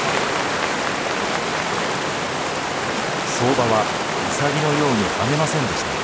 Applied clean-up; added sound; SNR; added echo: none; Water; -2 dB; none.